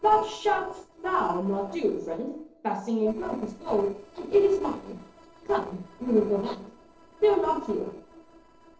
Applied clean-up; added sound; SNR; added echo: neural separator model SepFormer DNS4.